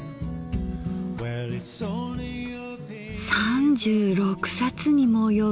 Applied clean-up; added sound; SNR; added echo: none; none; none; none.